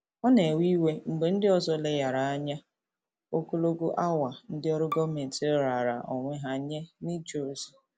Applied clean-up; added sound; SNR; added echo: none; Bowed string instrument; 15 dB; none.